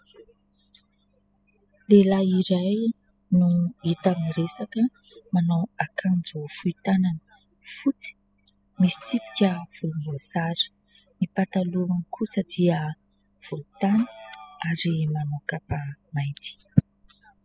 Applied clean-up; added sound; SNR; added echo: classical method spectral subtraction.